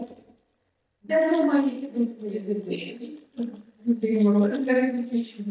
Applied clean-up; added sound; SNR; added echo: neural mask model DeepFilterNet 3.